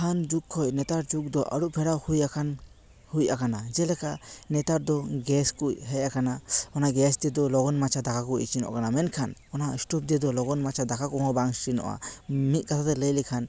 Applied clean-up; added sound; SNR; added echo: none; none; none; none.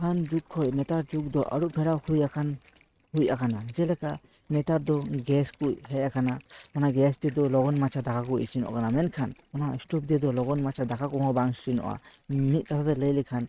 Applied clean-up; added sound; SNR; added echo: neural mask model RNNoise.